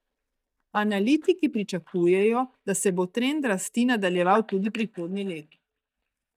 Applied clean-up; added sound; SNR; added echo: neural mask model DeepFilterNet 3.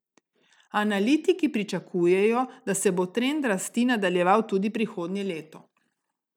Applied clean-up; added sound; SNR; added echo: none; none; none; none.